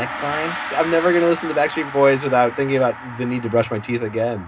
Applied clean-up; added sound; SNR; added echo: none; Gong; 11 dB; reverberation time 0.2 s.